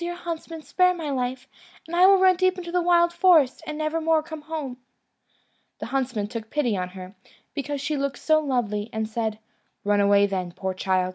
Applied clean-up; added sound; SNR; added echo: none; none; none; none.